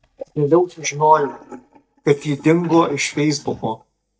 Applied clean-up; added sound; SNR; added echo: neural mask model DeepFilterNet 3.